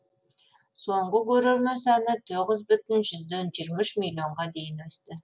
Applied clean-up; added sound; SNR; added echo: none; none; none; none.